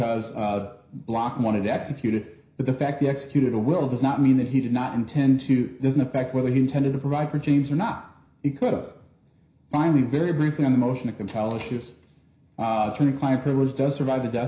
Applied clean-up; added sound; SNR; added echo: none; none; none; reverberation time 0.5 s.